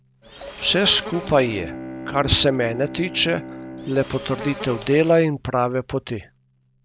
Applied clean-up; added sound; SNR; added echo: none; Insect + Bowed string instrument; 13 dB; none.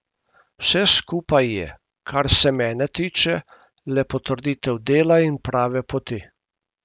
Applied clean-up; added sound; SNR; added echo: none; none; none; none.